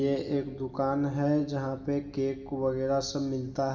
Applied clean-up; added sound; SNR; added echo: none; none; none; reverberation time 1.2 s.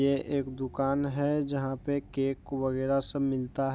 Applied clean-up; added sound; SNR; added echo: none; none; none; none.